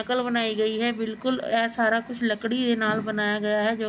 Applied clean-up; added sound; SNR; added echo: none; none; none; none.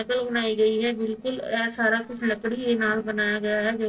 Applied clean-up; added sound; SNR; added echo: neural separator model SepFormer DNS4.